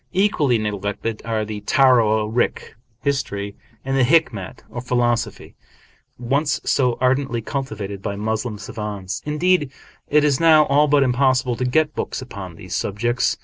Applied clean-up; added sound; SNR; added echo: none; none; none; none.